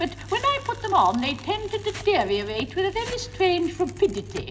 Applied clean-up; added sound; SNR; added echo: none; Tearing; 19 dB; reverberation time 0.7 s.